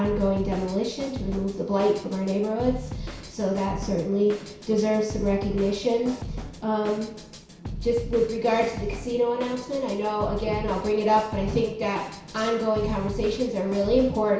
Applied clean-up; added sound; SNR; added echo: none; Drum kit; 11 dB; reverberation time 0.6 s.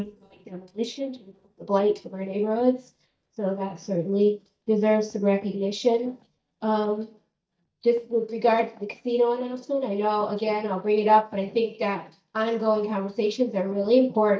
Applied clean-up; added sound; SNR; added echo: neural mask model DeepFilterNet 3.